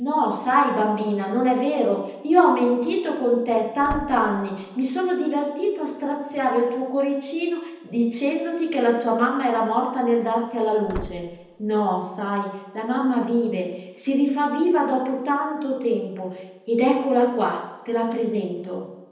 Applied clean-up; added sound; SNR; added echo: none; Slam / Wood; 14 dB; reverberation time 0.9 s.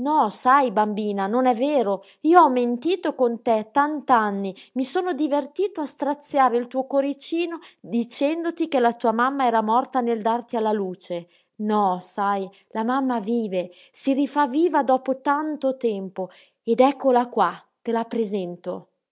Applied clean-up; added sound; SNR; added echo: none; none; none; none.